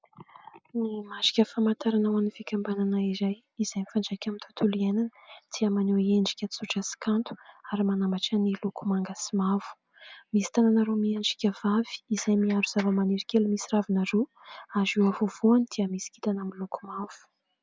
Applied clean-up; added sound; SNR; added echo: none; none; none; none.